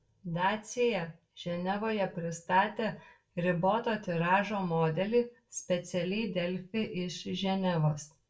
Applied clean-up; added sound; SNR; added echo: none; none; none; reverberation time 0.2 s.